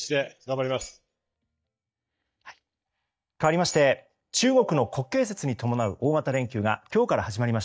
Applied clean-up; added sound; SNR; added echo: neural mask model DeepFilterNet 3.